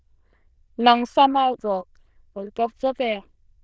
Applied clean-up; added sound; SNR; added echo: neural diffusion model UNIVERSE++.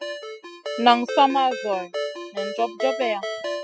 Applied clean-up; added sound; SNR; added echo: classical method spectral subtraction.